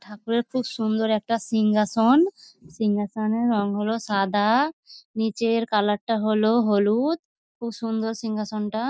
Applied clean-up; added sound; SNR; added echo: none; none; none; none.